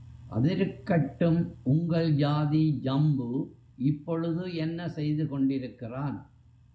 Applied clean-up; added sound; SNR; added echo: none; none; none; none.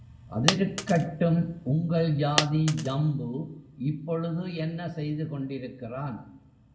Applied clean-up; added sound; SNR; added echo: none; Coin (dropping); 6 dB; reverberation time 1.6 s.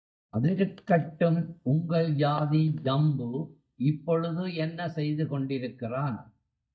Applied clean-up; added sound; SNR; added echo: neural mask model DeepFilterNet 3.